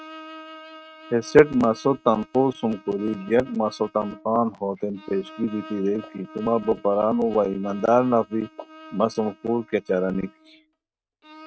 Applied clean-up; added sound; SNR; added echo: neural mask model RNNoise.